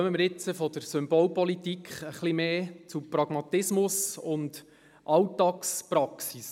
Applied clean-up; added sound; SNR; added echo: none; none; none; none.